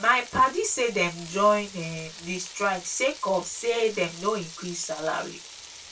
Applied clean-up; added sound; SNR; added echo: none; Frying (food); 16 dB; reverberation time 0.2 s.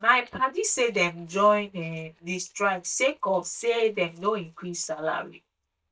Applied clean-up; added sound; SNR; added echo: neural mask model DeepFilterNet 3.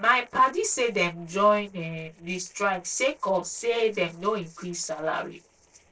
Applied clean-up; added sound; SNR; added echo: neural separator model SepFormer DNS4.